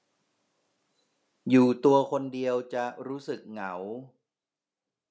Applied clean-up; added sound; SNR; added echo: none; none; none; none.